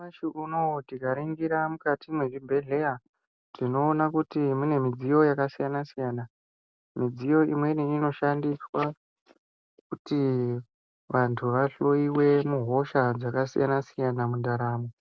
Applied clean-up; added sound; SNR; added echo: none; none; none; none.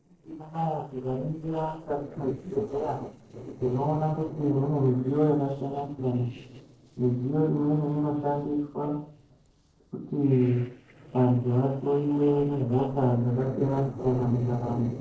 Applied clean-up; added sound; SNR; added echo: neural separator model SepFormer DNS4.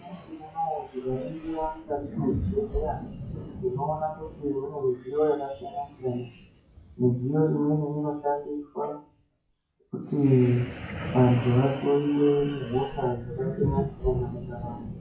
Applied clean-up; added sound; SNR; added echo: classical method WPE with log-MMSE.